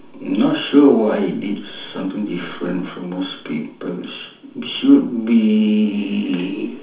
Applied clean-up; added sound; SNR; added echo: none; none; none; reverberation time 0.9 s.